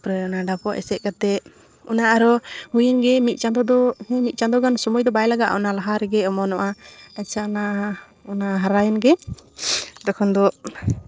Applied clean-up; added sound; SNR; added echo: neural separator model SepFormer DNS4.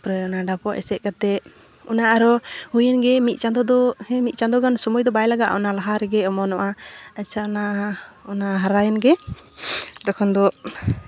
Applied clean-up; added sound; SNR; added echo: none; none; none; none.